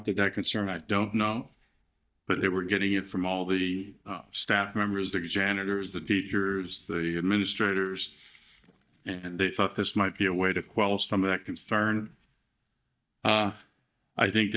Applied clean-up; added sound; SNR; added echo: neural mask model DeepFilterNet 3.